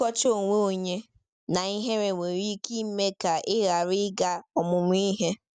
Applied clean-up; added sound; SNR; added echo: none; none; none; none.